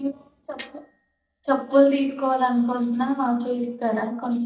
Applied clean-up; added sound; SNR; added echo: neural mask model DeepFilterNet 3.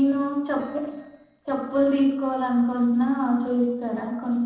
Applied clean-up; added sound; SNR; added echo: neural separator model SepFormer DNS4.